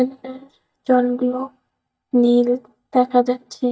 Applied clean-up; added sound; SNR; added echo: neural mask model DeepFilterNet 3.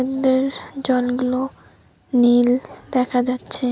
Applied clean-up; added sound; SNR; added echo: none; none; none; none.